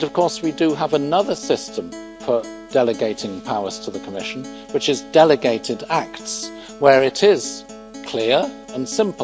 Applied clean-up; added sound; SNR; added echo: none; Acoustic guitar; 16 dB; none.